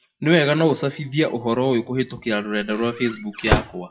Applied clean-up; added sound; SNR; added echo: classical method WPE with log-MMSE.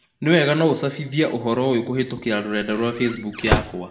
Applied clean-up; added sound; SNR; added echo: none; Squeak / Slam / Wood; 4 dB; reverberation time 0.6 s.